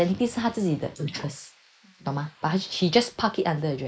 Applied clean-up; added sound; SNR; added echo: neural mask model Resemble Enhance denoiser.